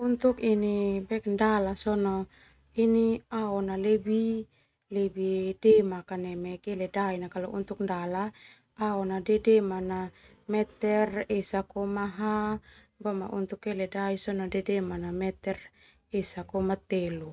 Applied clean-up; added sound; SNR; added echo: none; none; none; none.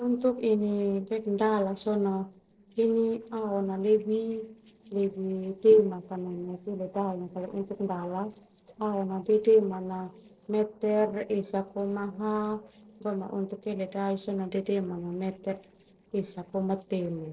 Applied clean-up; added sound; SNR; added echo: neural separator model SepFormer DNS4.